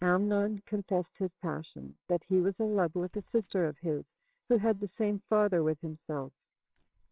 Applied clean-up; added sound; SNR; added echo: neural separator model SepFormer WHAMR!.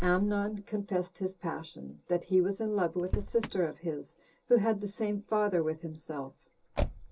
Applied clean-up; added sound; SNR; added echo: none; Motor vehicle (road); 10 dB; reverberation time 0.2 s.